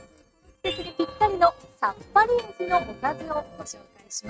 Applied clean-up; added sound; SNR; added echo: neural mask model RNNoise.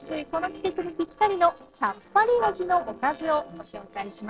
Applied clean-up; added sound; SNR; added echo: neural separator model SepFormer DNS4.